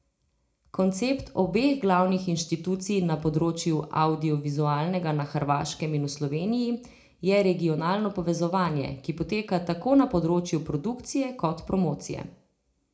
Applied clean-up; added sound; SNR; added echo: none; none; none; reverberation time 0.3 s.